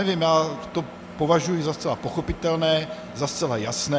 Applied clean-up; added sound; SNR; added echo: none; Engine; 16 dB; none.